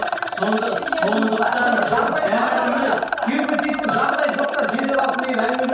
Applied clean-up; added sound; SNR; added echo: none; Rattle; 3 dB; reverberation time 0.5 s.